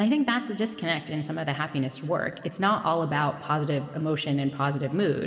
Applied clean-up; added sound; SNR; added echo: none; none; none; reverberation time 2.5 s.